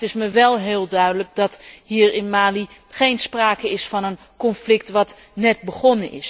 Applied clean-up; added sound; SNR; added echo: none; none; none; none.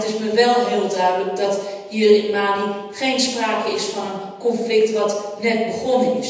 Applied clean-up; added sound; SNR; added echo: none; none; none; reverberation time 1.1 s.